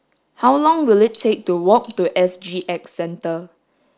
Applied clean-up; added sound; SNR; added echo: none; Alarm; 17 dB; none.